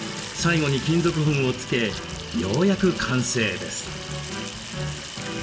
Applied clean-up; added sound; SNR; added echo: none; Sink (filling or washing) / Water tap, faucet; 12 dB; reverberation time 0.6 s.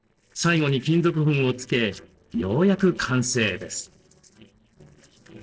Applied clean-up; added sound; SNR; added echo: neural separator model SepFormer DNS4.